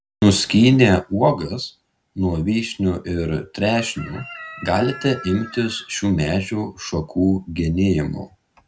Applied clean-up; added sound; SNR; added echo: none; Chicken, rooster; 17 dB; none.